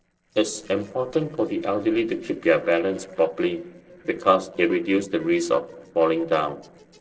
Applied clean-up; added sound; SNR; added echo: neural separator model SepFormer DNS4.